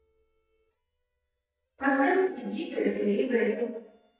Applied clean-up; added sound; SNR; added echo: neural mask model DeepFilterNet 3.